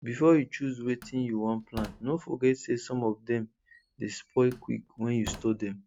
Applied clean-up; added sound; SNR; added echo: none; Slam; 18 dB; none.